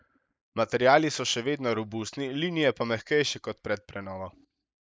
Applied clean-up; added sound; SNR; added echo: neural mask model Resemble Enhance denoiser.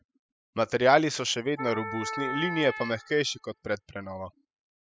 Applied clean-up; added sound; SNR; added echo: classical method spectral subtraction.